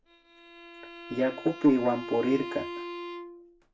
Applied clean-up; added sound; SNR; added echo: none; Bowed string instrument; 11 dB; reverberation time 0.2 s.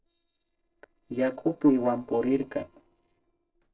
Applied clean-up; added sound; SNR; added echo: neural separator model SepFormer DNS4.